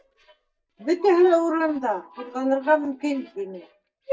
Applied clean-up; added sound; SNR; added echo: neural mask model DeepFilterNet 3.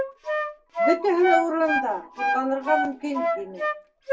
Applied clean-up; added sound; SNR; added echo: none; Wind instrument, woodwind instrument; 0 dB; reverberation time 0.2 s.